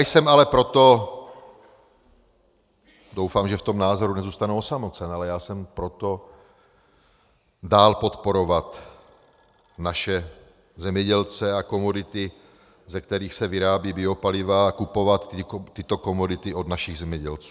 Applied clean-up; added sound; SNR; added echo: none; none; none; none.